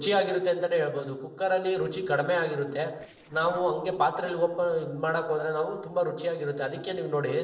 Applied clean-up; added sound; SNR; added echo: neural separator model SepFormer DNS4.